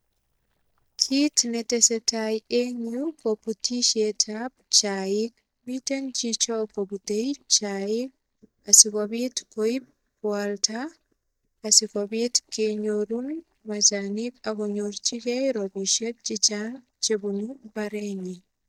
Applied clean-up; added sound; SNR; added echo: neural mask model DeepFilterNet 3.